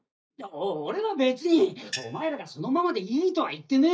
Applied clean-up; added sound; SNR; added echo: neural mask model DeepFilterNet 3.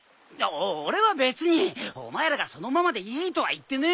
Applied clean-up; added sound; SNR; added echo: none; none; none; none.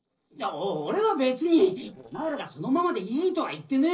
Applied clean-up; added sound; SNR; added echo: neural separator model SepFormer DNS4.